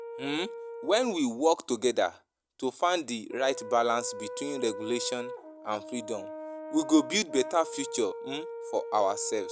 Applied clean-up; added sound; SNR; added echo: none; Brass instrument; 12 dB; none.